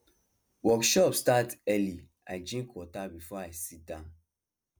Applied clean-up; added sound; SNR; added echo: none; none; none; none.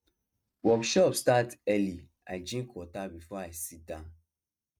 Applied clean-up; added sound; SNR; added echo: neural mask model RNNoise.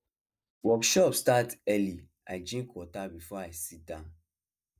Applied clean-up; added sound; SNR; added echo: neural mask model DeepFilterNet 3.